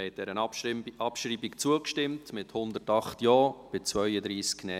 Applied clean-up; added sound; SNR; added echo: none; none; none; none.